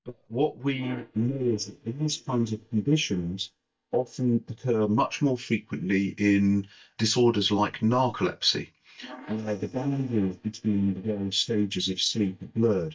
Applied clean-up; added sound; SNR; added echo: neural mask model DeepFilterNet 3.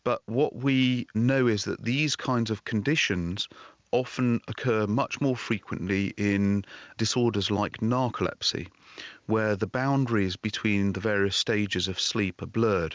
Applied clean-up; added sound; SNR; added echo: none; none; none; none.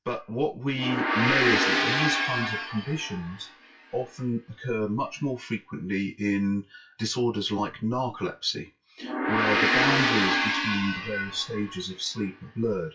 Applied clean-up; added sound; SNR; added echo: classical method WPE with log-MMSE.